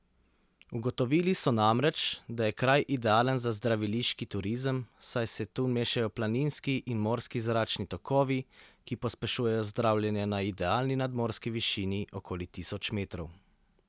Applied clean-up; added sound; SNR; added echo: none; none; none; none.